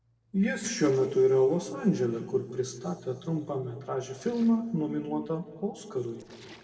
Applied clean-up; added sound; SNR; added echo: neural separator model SepFormer DNS4.